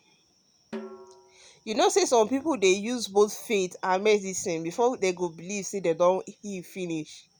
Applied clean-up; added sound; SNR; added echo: none; Snare drum; 19 dB; none.